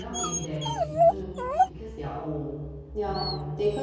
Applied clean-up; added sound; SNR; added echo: none; Dog; -3 dB; reverberation time 1.2 s.